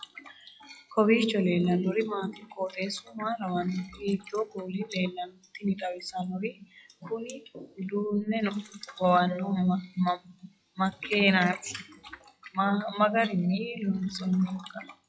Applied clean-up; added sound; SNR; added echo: classical method log-MMSE.